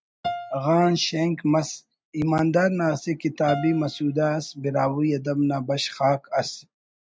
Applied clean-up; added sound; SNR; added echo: neural mask model RNNoise.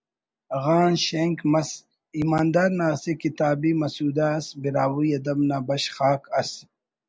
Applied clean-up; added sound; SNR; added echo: none; none; none; none.